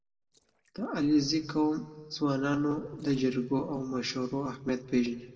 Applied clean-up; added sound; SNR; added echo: neural separator model SepFormer DNS4.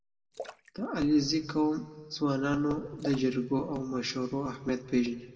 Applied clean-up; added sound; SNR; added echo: none; Splash, splatter; 20 dB; reverberation time 1.2 s.